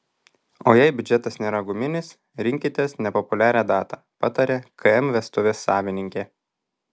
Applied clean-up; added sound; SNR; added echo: none; none; none; none.